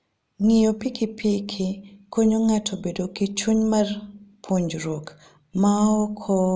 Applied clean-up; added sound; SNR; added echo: none; none; none; none.